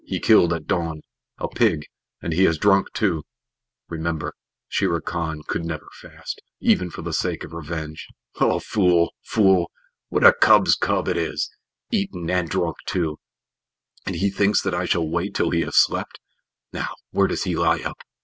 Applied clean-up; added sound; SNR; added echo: none; none; none; none.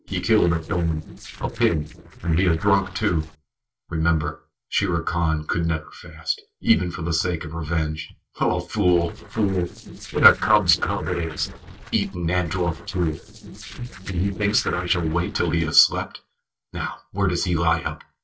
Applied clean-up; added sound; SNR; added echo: neural separator model SepFormer DNS4.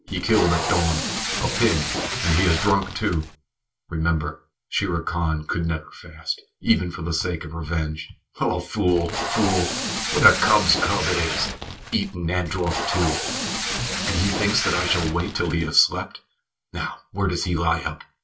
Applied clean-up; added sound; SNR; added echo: none; Packing tape, duct tape; 3 dB; reverberation time 0.2 s.